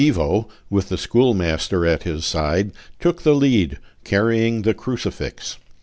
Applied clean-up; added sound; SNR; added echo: none; none; none; none.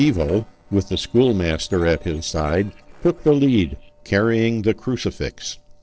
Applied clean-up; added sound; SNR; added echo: neural separator model SepFormer DNS4.